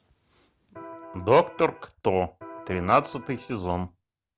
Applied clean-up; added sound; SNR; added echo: none; Electric guitar; 16 dB; none.